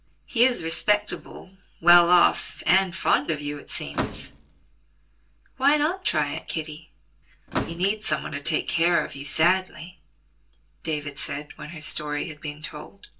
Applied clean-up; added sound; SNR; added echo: none; Slam / Microwave oven; 6 dB; reverberation time 0.2 s.